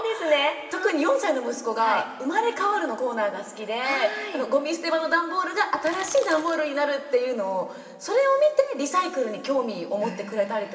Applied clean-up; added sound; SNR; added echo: none; Crackle; 17 dB; reverberation time 2.1 s.